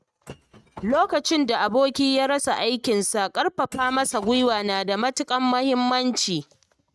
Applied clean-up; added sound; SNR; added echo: neural mask model RNNoise.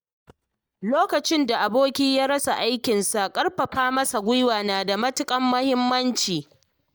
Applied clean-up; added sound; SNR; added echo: neural mask model DeepFilterNet 3.